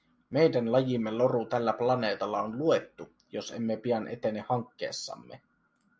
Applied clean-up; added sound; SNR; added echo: none; none; none; none.